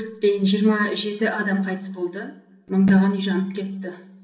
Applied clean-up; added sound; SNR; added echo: none; none; none; reverberation time 0.9 s.